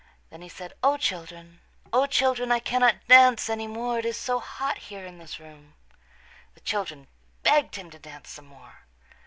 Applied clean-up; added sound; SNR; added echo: none; none; none; none.